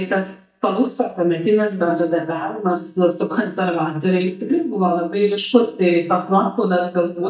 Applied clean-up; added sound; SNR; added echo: neural mask model DeepFilterNet 3.